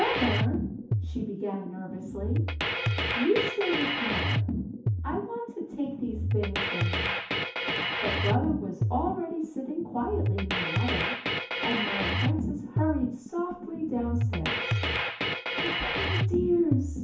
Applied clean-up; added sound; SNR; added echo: none; Drum kit; -2 dB; reverberation time 0.6 s.